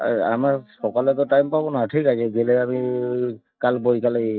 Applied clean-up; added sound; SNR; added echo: neural mask model DeepFilterNet 3.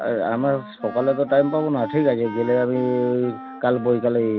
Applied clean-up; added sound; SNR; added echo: none; Wind instrument, woodwind instrument; 14 dB; none.